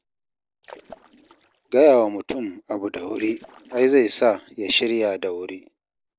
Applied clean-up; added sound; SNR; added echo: neural separator model SepFormer DNS4.